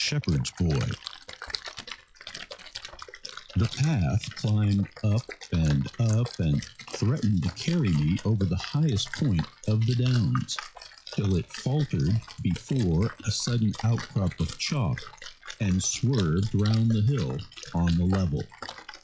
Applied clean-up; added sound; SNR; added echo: classical method log-MMSE.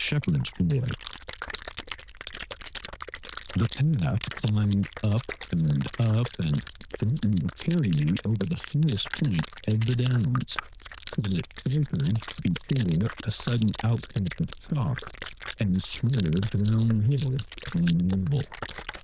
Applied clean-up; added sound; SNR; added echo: neural diffusion model UNIVERSE++.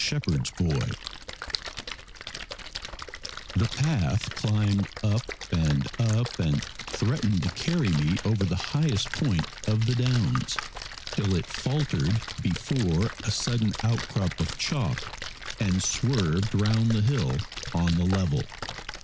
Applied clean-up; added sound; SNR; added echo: none; Splash, splatter; 11 dB; none.